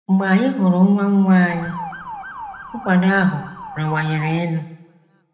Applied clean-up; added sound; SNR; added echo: none; Motor vehicle (road) / Siren; 14 dB; reverberation time 0.9 s.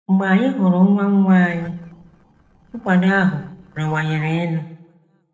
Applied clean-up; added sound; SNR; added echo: neural separator model SepFormer DNS4.